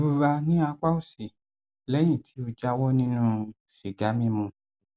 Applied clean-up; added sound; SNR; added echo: none; none; none; none.